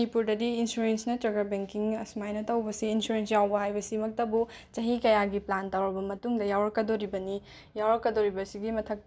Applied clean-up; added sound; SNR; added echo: none; none; none; none.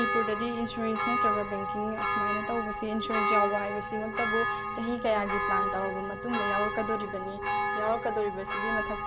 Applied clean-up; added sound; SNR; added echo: none; Church bell; -1 dB; none.